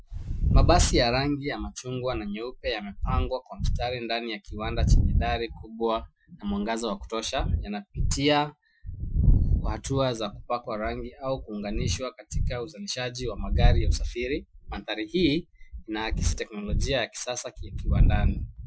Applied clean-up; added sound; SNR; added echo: classical method Wiener filter.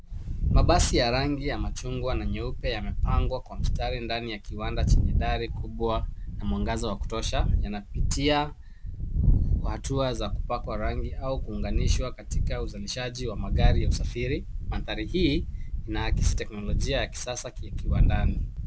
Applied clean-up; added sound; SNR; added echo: none; Wind; -5 dB; none.